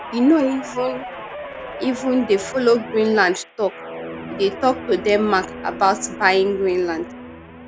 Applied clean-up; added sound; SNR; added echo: none; Guitar; 12 dB; none.